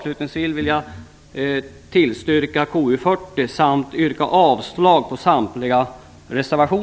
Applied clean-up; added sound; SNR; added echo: none; none; none; none.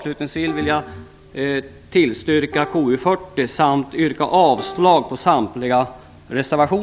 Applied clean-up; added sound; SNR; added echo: none; Plucked string instrument; 19 dB; none.